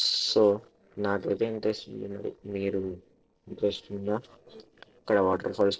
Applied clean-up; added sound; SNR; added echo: neural separator model SepFormer DNS4.